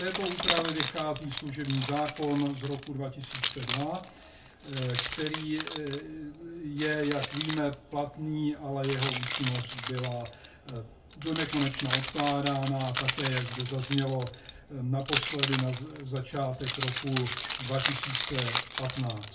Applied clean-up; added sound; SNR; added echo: none; Keys jangling; 0 dB; reverberation time 0.2 s.